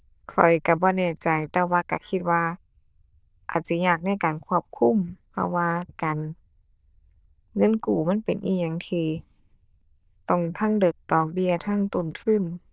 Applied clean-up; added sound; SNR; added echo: neural diffusion model UNIVERSE++.